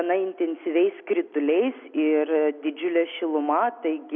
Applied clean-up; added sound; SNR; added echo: none; none; none; none.